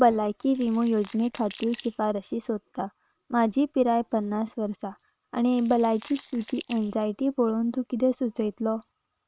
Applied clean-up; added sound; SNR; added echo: neural separator model SepFormer WHAM!.